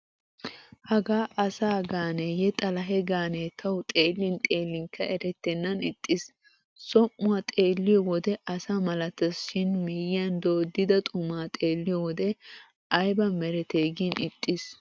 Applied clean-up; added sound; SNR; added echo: none; none; none; none.